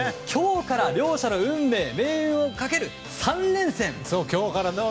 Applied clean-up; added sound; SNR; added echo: none; Fixed-wing aircraft, airplane; 16 dB; none.